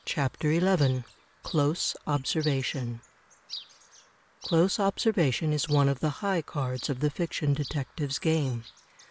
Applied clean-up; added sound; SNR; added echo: none; Chirp, tweet; 19 dB; none.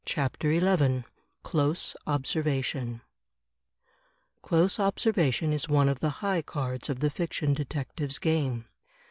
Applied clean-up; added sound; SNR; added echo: none; none; none; none.